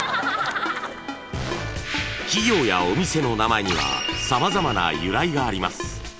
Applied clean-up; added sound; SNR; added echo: none; Organ + Ringtone; 11 dB; none.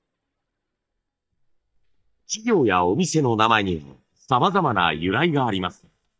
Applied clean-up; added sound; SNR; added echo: neural mask model DeepFilterNet 3.